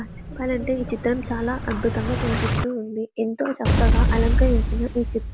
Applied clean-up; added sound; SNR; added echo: none; Explosion; -3 dB; none.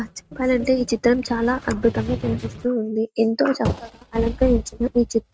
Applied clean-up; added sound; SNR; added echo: neural mask model RNNoise.